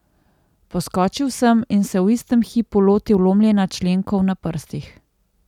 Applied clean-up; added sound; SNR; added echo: none; none; none; none.